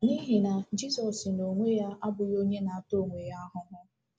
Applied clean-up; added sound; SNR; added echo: none; none; none; none.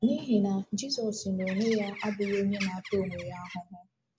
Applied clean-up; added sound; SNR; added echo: none; Bird; 12 dB; none.